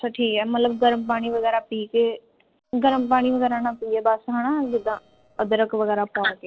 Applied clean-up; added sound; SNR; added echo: neural separator model SepFormer DNS4.